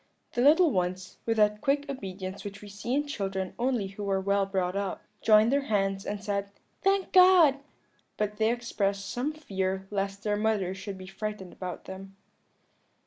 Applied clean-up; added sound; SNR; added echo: none; none; none; none.